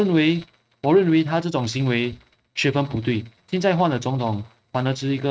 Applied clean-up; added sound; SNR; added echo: neural mask model RNNoise.